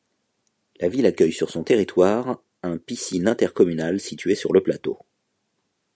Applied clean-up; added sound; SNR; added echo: none; none; none; none.